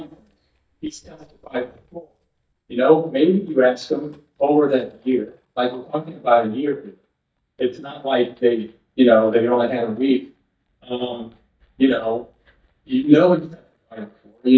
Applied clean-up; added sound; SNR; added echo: neural mask model DeepFilterNet 3.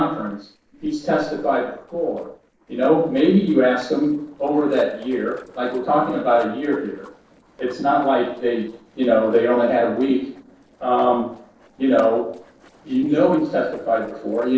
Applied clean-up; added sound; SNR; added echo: neural separator model SepFormer DNS4.